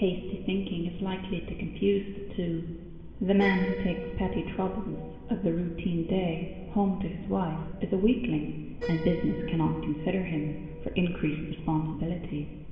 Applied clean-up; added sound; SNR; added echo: none; Piano; 15 dB; reverberation time 2.1 s.